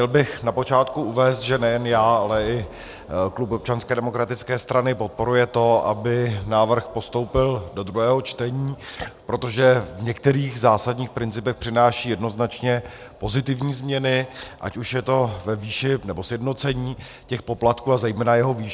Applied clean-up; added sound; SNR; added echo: none; none; none; none.